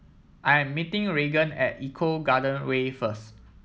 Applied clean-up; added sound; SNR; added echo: none; none; none; none.